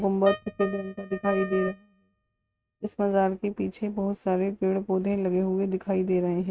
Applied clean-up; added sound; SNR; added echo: neural mask model RNNoise.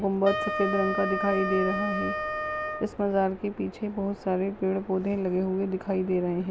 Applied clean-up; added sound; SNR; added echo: none; Wind instrument, woodwind instrument; 6 dB; none.